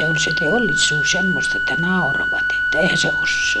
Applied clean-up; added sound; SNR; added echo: none; Organ; -3 dB; none.